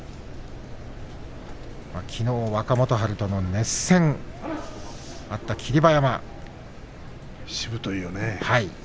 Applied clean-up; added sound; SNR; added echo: none; none; none; none.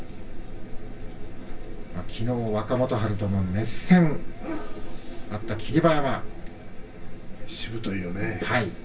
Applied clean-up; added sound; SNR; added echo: none; none; none; reverberation time 0.2 s.